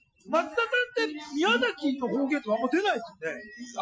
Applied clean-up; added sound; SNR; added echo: classical method Wiener filter.